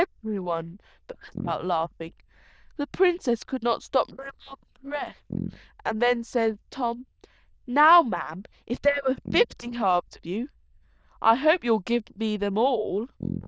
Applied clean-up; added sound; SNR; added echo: neural diffusion model UNIVERSE++.